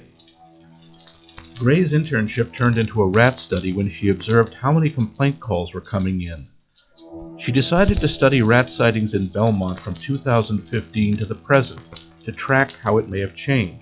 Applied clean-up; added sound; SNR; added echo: classical method log-MMSE.